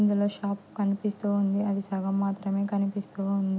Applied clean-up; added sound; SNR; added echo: none; none; none; none.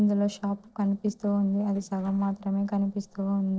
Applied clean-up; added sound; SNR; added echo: neural separator model SepFormer DNS4.